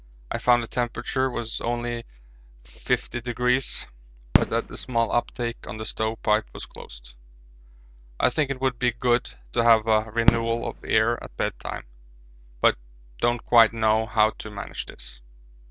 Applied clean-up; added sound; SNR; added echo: none; Fireworks; 2 dB; none.